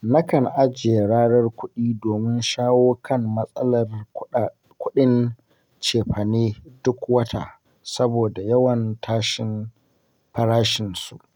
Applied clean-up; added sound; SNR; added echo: none; none; none; none.